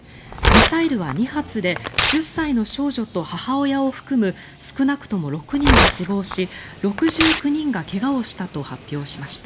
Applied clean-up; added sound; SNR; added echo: none; Tearing; 1 dB; none.